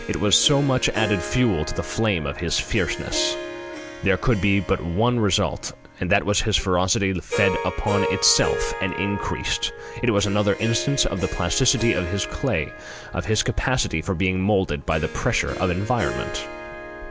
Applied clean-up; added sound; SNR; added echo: none; Harp; 10 dB; none.